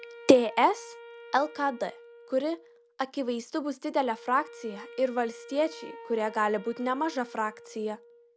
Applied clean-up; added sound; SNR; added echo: none; Wind instrument, woodwind instrument; 18 dB; none.